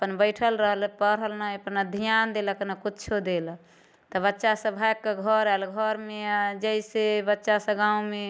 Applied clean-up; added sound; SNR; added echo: none; none; none; none.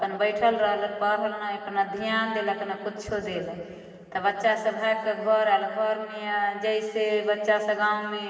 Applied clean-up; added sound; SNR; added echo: none; none; none; reverberation time 2.3 s.